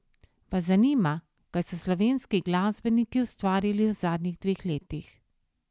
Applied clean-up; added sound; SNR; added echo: none; none; none; none.